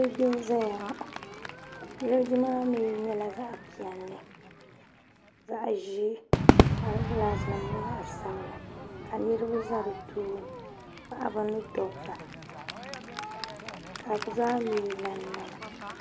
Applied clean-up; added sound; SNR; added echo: none; Crowd / Fireworks; 1 dB; none.